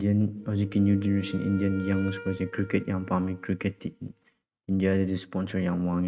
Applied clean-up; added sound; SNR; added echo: neural mask model RNNoise.